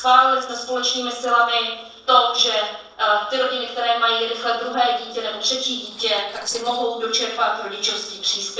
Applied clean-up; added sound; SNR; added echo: neural separator model SepFormer DNS4.